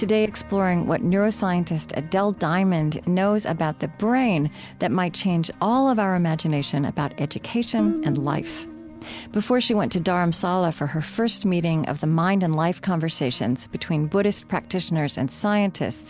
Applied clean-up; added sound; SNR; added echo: none; Guitar; 8 dB; none.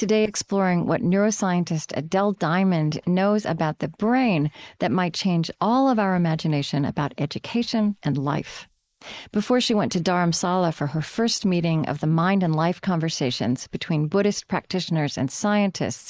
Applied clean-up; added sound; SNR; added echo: neural mask model Resemble Enhance denoiser.